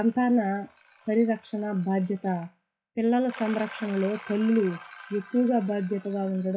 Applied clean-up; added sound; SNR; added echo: classical method WPE with log-MMSE.